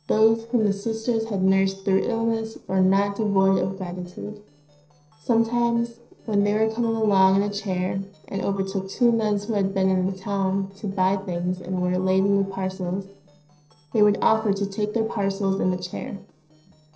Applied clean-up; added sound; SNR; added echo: neural separator model SepFormer DNS4.